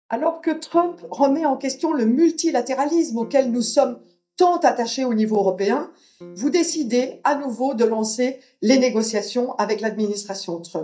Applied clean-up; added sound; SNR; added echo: neural mask model DeepFilterNet 3.